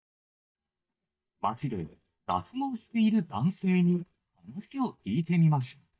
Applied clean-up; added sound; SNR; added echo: neural mask model DeepFilterNet 3.